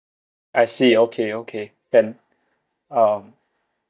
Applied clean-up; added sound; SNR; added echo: neural mask model DeepFilterNet 3.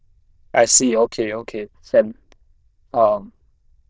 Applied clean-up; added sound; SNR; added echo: neural diffusion model UNIVERSE++.